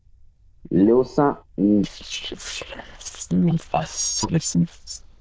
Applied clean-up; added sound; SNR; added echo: neural diffusion model UNIVERSE++.